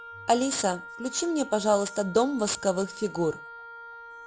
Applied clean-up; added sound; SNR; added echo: none; Wind instrument, woodwind instrument; 15 dB; none.